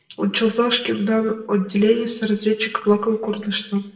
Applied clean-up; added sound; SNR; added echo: none; none; none; reverberation time 0.6 s.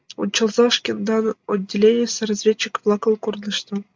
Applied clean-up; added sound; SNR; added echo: none; none; none; none.